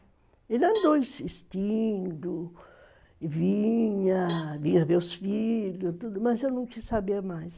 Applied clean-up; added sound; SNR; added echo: none; Cowbell; 18 dB; none.